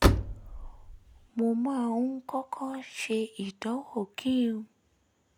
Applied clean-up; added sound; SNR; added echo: none; Slam; -4 dB; none.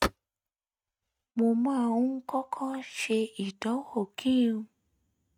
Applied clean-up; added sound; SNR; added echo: neural mask model RNNoise.